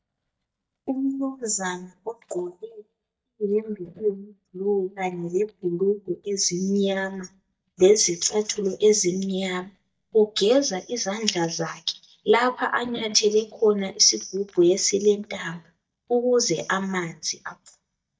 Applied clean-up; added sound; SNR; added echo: neural mask model DeepFilterNet 3.